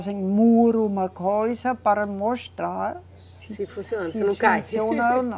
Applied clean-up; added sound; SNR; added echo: none; none; none; none.